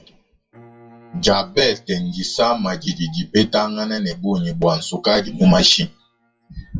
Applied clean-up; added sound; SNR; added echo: classical method WPE with log-MMSE.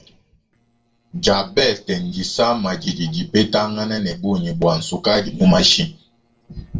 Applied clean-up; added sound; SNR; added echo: neural separator model SepFormer DNS4.